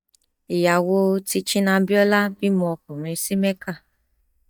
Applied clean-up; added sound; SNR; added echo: neural mask model DeepFilterNet 3.